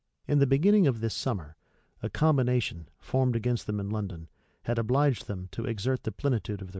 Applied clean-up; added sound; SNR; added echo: none; none; none; none.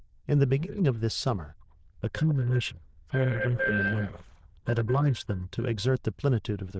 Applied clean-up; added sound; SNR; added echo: neural diffusion model UNIVERSE++.